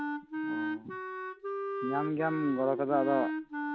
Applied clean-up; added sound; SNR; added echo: none; Wind instrument, woodwind instrument; 2 dB; none.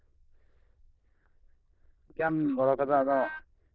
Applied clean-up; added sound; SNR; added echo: neural diffusion model UNIVERSE++.